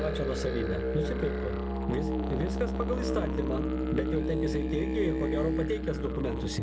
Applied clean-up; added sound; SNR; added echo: none; Musical instrument; -3 dB; none.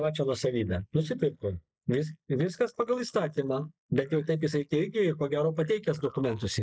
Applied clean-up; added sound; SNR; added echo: neural mask model Resemble Enhance denoiser.